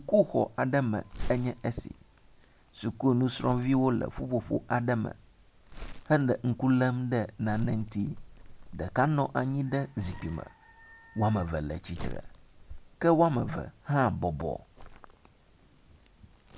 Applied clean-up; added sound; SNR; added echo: none; Crumpling, crinkling; 14 dB; none.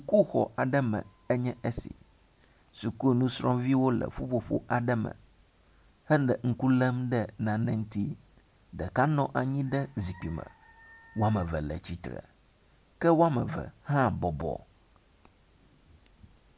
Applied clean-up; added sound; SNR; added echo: none; none; none; none.